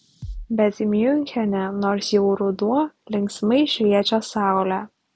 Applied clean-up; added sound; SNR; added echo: none; Bass drum; 13 dB; none.